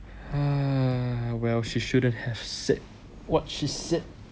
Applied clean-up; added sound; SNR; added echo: none; none; none; none.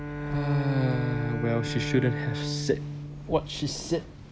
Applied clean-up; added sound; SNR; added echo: none; Bowed string instrument; 4 dB; none.